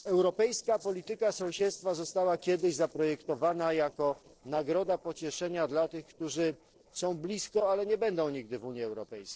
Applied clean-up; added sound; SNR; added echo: neural separator model SepFormer DNS4.